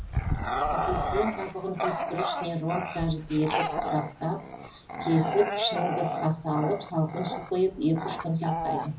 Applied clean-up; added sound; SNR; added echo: none; Bark / Growling; 2 dB; reverberation time 0.4 s.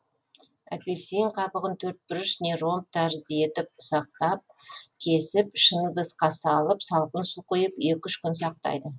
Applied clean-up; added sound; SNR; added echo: none; none; none; none.